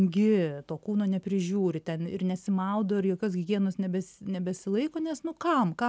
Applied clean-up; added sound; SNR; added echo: none; none; none; none.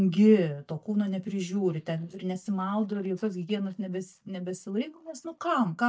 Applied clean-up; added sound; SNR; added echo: neural mask model DeepFilterNet 3.